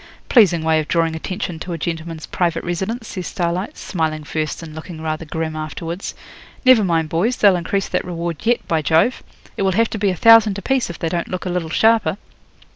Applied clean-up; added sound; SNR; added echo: none; none; none; none.